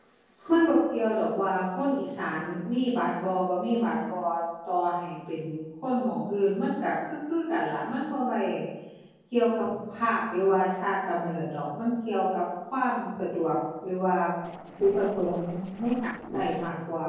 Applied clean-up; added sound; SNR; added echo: neural separator model SepFormer DNS4.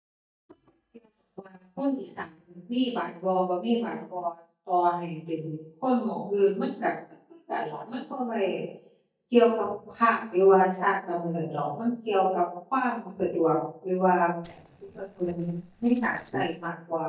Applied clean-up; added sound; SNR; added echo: neural mask model DeepFilterNet 3.